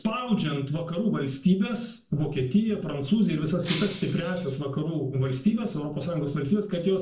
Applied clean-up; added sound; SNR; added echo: none; Shatter; 14 dB; reverberation time 0.3 s.